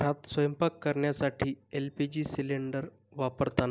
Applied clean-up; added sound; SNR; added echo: none; none; none; none.